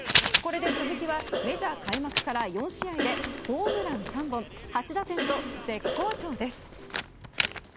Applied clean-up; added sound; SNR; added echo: none; Cough + Writing; 0 dB; none.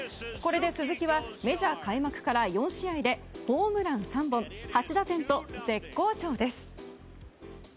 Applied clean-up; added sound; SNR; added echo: none; none; none; none.